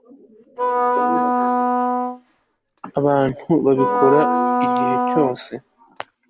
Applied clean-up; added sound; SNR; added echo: none; Wind instrument, woodwind instrument; -2 dB; none.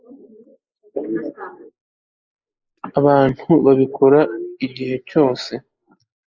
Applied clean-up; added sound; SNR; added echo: neural mask model Resemble Enhance denoiser.